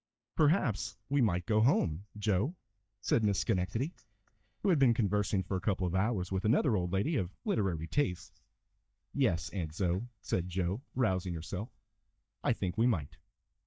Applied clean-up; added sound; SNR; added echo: neural mask model DeepFilterNet 3.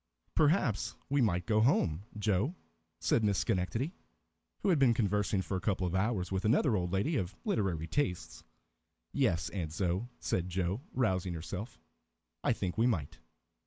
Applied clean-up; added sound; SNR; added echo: none; none; none; none.